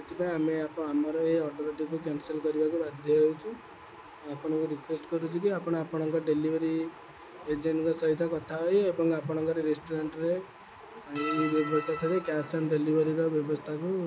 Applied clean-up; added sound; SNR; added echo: none; none; none; none.